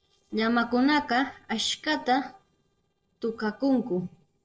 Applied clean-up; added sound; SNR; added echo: neural separator model SepFormer DNS4.